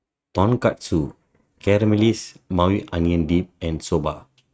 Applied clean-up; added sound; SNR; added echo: neural mask model RNNoise.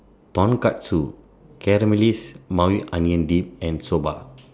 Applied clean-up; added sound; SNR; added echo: none; none; none; none.